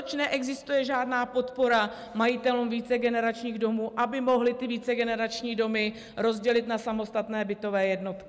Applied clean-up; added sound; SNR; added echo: none; none; none; none.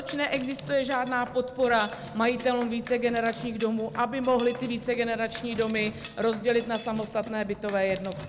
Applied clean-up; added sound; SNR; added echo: none; Mechanisms; 15 dB; none.